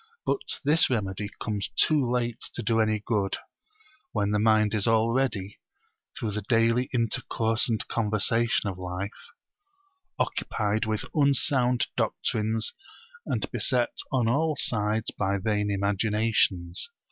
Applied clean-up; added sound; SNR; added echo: none; none; none; none.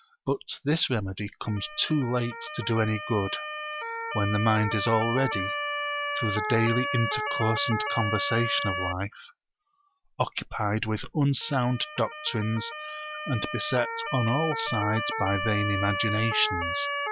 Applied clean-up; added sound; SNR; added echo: none; Motor vehicle (road) / Siren; 5 dB; none.